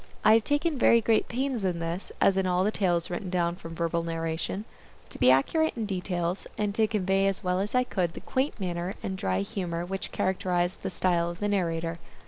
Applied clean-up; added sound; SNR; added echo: none; Insect; 11 dB; none.